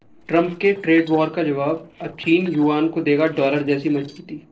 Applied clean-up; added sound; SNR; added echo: neural separator model SepFormer DNS4.